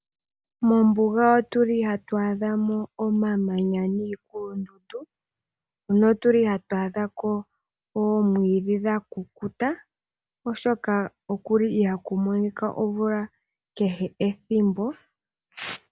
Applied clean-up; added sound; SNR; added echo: none; none; none; none.